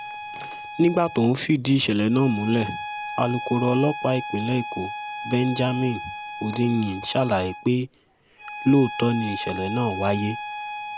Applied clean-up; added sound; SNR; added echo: none; Bowed string instrument; 10 dB; none.